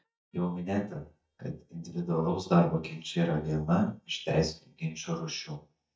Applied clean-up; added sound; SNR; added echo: neural mask model DeepFilterNet 3.